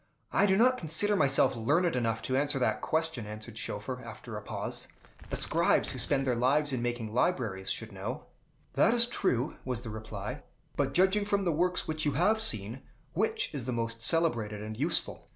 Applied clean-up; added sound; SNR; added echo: none; Crumpling, crinkling; 14 dB; none.